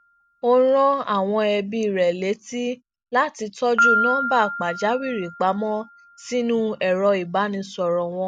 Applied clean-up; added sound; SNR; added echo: none; Piano; 7 dB; none.